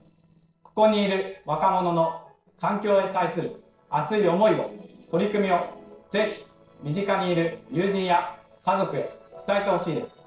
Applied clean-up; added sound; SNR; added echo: neural separator model SepFormer DNS4.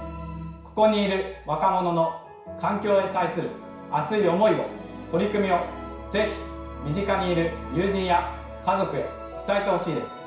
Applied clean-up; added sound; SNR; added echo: none; Engine; 19 dB; reverberation time 0.6 s.